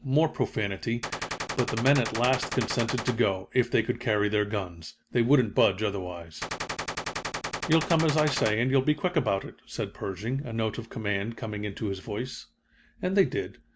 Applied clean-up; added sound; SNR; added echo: none; Gunshot, gunfire; 6 dB; none.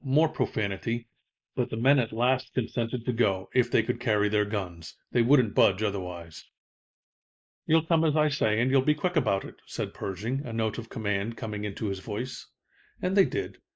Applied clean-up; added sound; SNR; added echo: neural mask model Resemble Enhance denoiser.